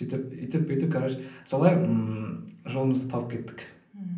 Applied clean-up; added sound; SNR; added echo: none; none; none; reverberation time 0.6 s.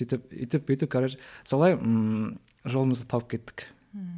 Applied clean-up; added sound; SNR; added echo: none; none; none; none.